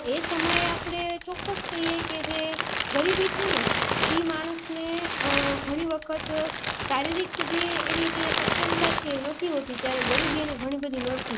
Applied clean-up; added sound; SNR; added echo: none; Crumpling, crinkling; -1 dB; none.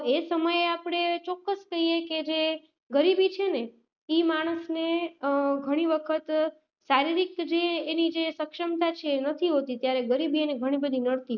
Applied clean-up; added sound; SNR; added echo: none; none; none; none.